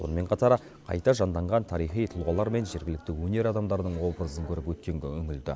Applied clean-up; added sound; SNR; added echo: none; none; none; none.